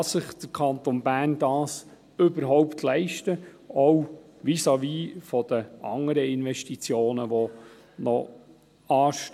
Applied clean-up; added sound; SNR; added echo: none; none; none; none.